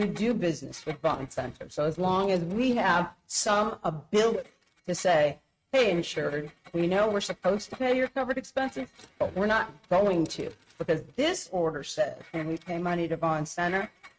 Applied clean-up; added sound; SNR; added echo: neural mask model RNNoise.